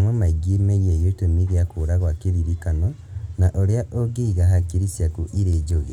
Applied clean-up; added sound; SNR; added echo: none; none; none; none.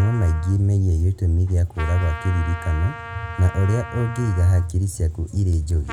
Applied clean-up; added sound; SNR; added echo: none; Trumpet; 17 dB; none.